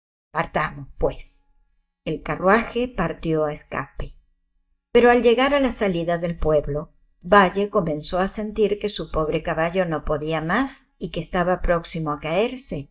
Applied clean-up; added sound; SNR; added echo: neural mask model DeepFilterNet 3.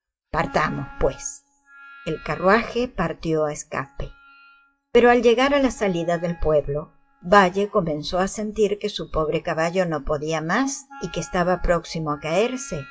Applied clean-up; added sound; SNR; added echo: classical method WPE with log-MMSE.